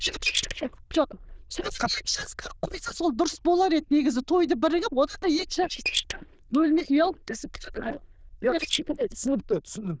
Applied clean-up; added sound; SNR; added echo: neural diffusion model UNIVERSE++.